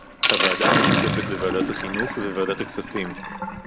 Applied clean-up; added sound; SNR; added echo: none; Sink (filling or washing); -4 dB; none.